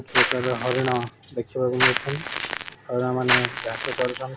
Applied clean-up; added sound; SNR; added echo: none; Crackle; -2 dB; none.